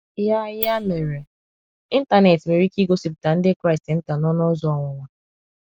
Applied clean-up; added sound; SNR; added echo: neural mask model Resemble Enhance denoiser.